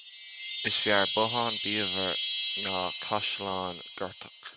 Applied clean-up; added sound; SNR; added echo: none; Chime; 0 dB; none.